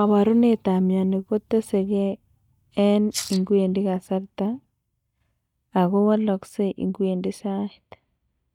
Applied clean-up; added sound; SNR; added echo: neural mask model DeepFilterNet 3.